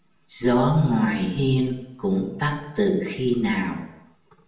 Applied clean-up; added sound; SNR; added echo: none; none; none; reverberation time 0.7 s.